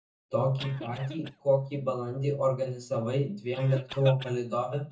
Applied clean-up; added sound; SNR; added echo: neural mask model DeepFilterNet 3.